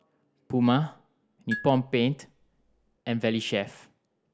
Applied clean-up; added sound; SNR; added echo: none; Marimba, xylophone; 13 dB; none.